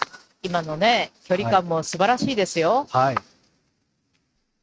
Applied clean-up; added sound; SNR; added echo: neural mask model RNNoise.